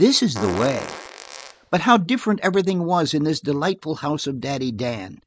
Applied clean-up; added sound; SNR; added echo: none; Fart; 12 dB; none.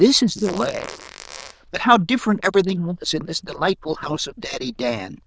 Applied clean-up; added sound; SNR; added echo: neural diffusion model UNIVERSE++.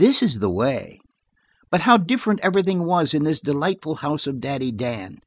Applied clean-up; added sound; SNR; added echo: none; none; none; none.